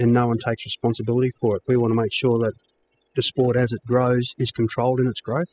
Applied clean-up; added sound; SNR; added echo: classical method spectral subtraction.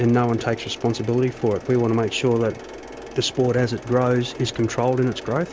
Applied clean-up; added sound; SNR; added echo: none; Mechanisms; 16 dB; none.